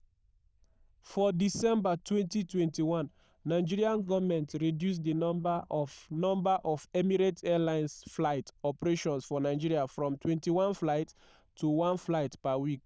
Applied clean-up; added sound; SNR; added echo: neural diffusion model UNIVERSE++.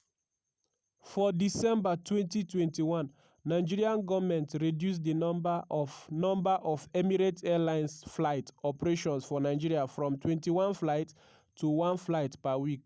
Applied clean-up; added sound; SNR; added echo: none; none; none; none.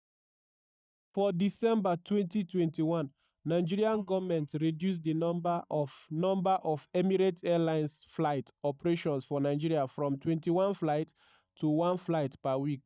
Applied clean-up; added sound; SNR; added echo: neural mask model DeepFilterNet 3.